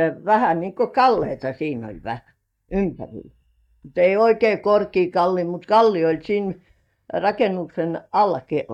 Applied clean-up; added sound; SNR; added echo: neural mask model DeepFilterNet 3.